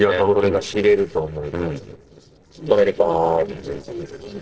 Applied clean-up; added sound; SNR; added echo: neural separator model SepFormer DNS4.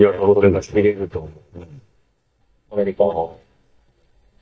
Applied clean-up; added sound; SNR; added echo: neural mask model DeepFilterNet 3.